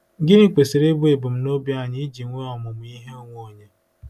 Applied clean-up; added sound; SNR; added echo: none; none; none; none.